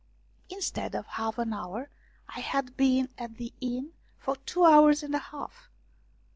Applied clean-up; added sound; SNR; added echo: none; none; none; none.